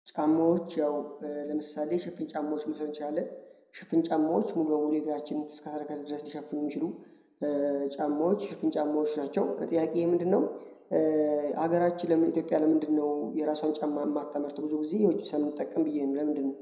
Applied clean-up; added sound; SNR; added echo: none; none; none; reverberation time 0.7 s.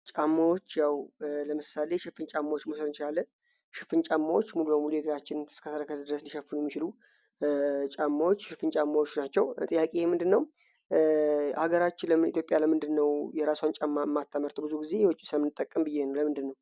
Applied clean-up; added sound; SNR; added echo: none; none; none; none.